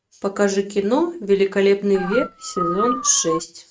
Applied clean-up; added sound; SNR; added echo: neural mask model RNNoise.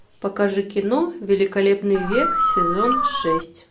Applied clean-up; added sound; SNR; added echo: none; Dog; 0 dB; none.